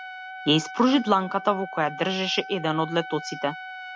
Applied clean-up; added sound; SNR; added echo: none; Trumpet; 13 dB; none.